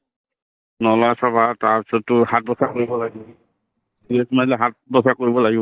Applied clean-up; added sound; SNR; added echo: neural mask model DeepFilterNet 3.